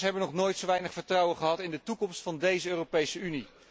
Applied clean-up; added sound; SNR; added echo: none; none; none; none.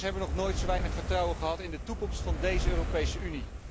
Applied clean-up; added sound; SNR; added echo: none; Fire; -2 dB; none.